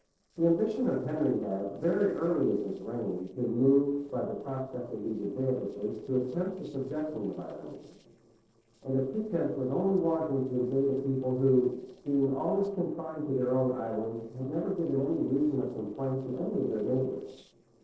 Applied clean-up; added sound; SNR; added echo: neural separator model SepFormer DNS4.